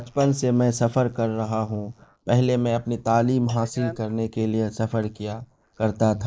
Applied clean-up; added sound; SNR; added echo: neural mask model Resemble Enhance denoiser.